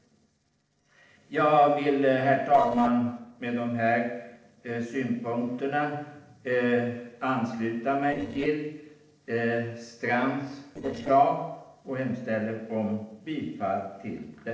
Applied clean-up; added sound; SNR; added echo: neural separator model SepFormer DNS4.